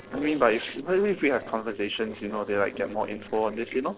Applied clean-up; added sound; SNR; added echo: neural separator model SepFormer DNS4.